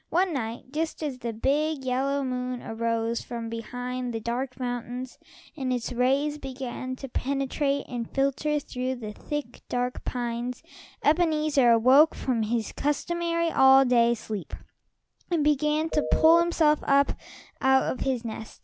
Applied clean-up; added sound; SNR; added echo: none; Telephone; 7 dB; none.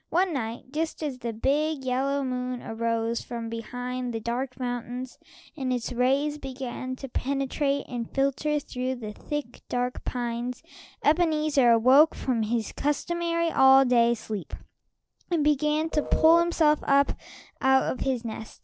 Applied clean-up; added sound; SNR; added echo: neural separator model SepFormer DNS4.